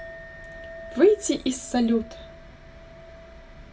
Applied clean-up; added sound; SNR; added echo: none; Chink, clink; 18 dB; reverberation time 0.1 s.